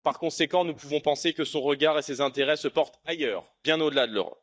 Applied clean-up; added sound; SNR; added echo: neural mask model DeepFilterNet 3.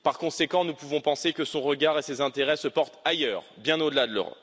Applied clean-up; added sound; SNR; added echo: none; none; none; none.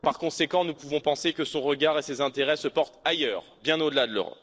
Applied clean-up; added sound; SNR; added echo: neural separator model SepFormer DNS4.